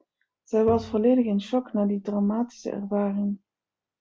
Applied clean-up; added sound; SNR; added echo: none; Bowed string instrument; 17 dB; none.